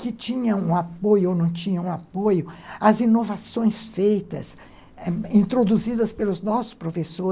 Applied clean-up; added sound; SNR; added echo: none; none; none; none.